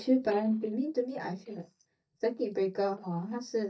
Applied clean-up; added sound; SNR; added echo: neural mask model DeepFilterNet 3.